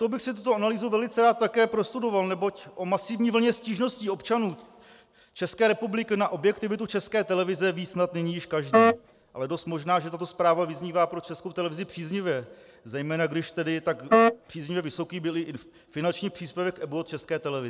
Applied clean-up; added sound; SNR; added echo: none; Wind instrument, woodwind instrument; -4 dB; none.